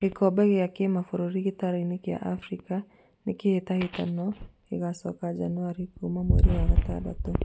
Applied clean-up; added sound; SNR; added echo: none; none; none; none.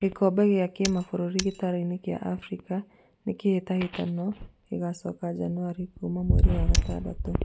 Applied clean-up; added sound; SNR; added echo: none; Shatter; 10 dB; none.